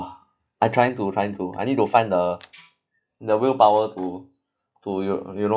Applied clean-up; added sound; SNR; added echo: classical method log-MMSE.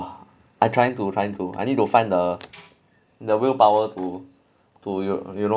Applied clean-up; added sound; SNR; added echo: none; Tambourine; 20 dB; none.